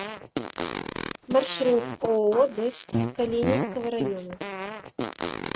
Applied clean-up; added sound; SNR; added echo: neural mask model RNNoise.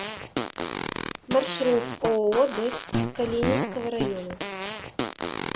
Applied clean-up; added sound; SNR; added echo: none; Fart; 4 dB; none.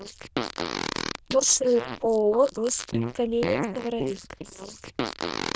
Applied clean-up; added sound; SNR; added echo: neural diffusion model UNIVERSE++.